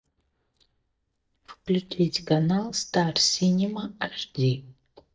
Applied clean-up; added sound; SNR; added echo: neural mask model DeepFilterNet 3.